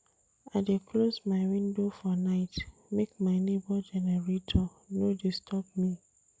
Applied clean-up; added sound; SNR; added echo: none; none; none; none.